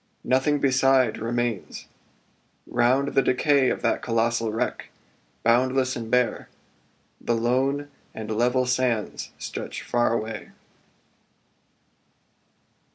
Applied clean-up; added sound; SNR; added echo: none; none; none; none.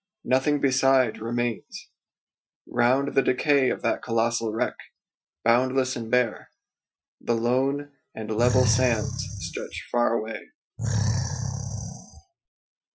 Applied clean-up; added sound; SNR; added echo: classical method Wiener filter.